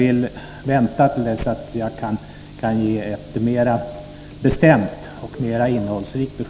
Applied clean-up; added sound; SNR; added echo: none; none; none; none.